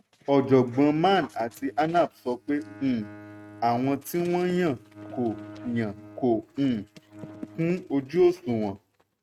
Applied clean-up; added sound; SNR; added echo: neural mask model RNNoise.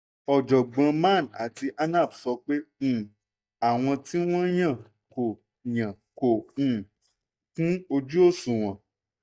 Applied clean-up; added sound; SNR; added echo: neural mask model DeepFilterNet 3.